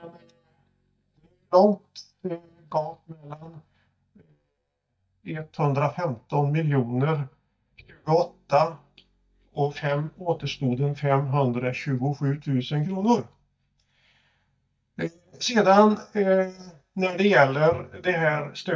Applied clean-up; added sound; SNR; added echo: neural mask model DeepFilterNet 3.